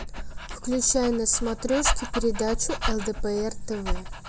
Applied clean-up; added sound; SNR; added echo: none; Dog; 2 dB; none.